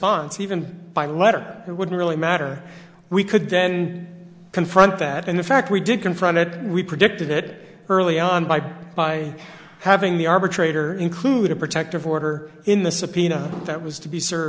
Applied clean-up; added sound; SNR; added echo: none; none; none; none.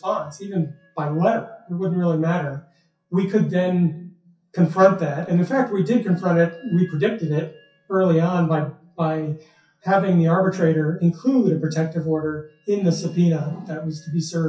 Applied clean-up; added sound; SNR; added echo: classical method WPE with log-MMSE.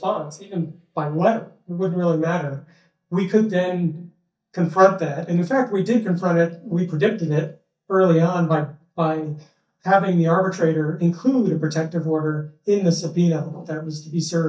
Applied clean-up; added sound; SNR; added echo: neural mask model DeepFilterNet 3.